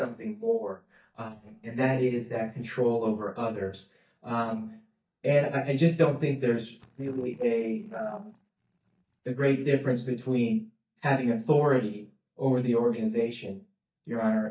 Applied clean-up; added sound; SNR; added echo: neural mask model DeepFilterNet 3.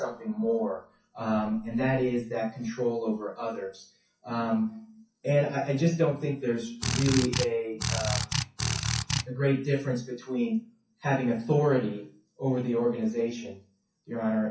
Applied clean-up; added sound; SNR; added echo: classical method WPE with log-MMSE.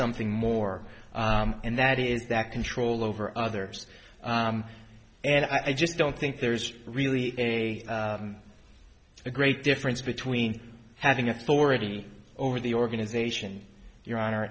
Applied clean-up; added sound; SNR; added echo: none; none; none; none.